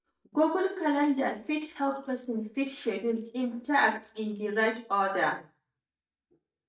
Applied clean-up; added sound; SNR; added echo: neural mask model DeepFilterNet 3.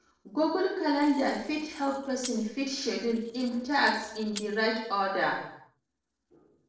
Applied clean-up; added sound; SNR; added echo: neural separator model SepFormer DNS4.